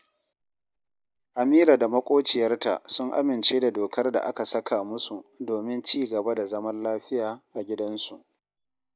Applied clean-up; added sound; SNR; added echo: none; none; none; none.